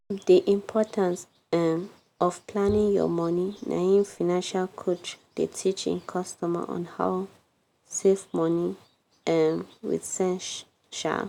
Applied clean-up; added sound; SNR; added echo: none; Bowed string instrument; 15 dB; none.